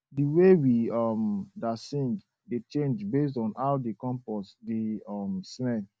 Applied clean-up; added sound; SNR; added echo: none; none; none; none.